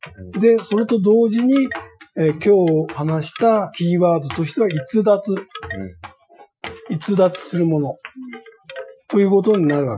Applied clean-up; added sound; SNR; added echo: classical method Wiener filter.